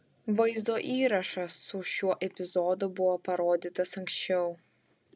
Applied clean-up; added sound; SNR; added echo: none; none; none; none.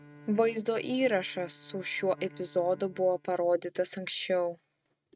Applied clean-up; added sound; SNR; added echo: neural mask model RNNoise.